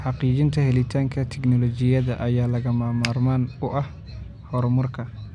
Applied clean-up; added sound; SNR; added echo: none; Finger snapping; 11 dB; none.